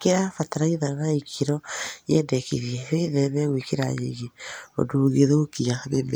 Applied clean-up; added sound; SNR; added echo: none; none; none; none.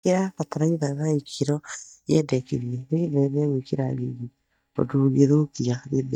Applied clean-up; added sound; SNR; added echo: neural mask model DeepFilterNet 3.